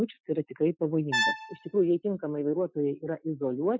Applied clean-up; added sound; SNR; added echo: classical method Wiener filter.